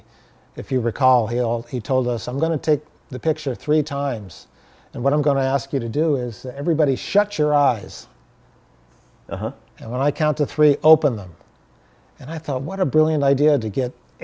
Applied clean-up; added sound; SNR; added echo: none; none; none; none.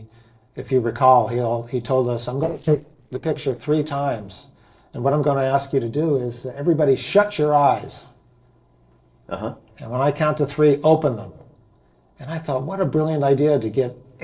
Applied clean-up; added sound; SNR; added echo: neural separator model SepFormer DNS4.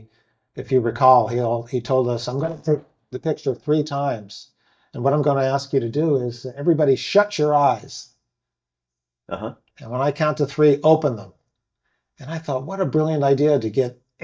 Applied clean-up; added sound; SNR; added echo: neural mask model DeepFilterNet 3.